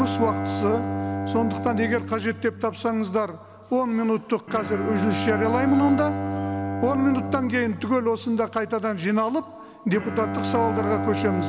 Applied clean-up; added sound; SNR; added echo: none; Bowed string instrument; 5 dB; none.